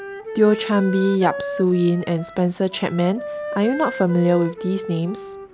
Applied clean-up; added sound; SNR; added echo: none; Wind instrument, woodwind instrument; 11 dB; none.